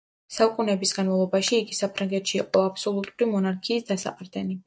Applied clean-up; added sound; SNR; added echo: neural mask model DeepFilterNet 3.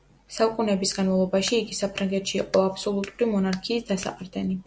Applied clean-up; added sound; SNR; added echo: none; Clapping; 19 dB; none.